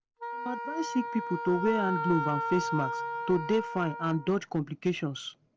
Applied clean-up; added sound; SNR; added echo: none; Wind instrument, woodwind instrument; 5 dB; none.